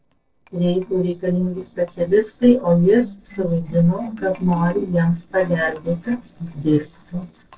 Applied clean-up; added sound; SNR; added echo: neural separator model SepFormer DNS4.